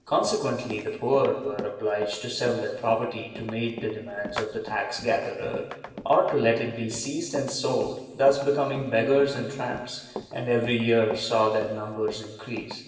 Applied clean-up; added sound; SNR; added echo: none; Run; 15 dB; reverberation time 1.4 s.